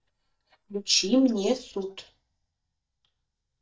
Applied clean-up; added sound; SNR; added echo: neural mask model DeepFilterNet 3.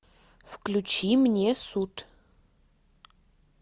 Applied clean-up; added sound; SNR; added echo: none; none; none; none.